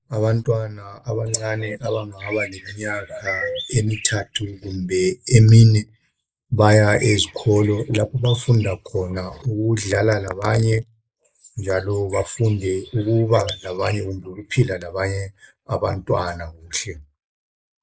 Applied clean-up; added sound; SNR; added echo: neural mask model Resemble Enhance denoiser.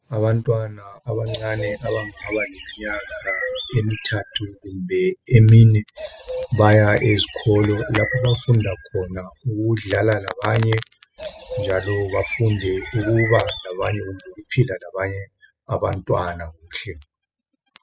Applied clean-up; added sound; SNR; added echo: classical method spectral subtraction.